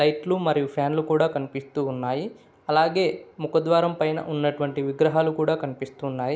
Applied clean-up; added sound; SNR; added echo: none; none; none; none.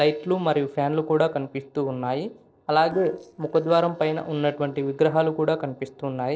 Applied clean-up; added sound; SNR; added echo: neural separator model SepFormer DNS4.